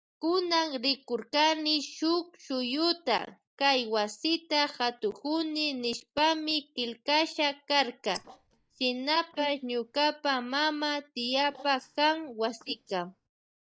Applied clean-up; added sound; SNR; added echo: neural mask model DeepFilterNet 3.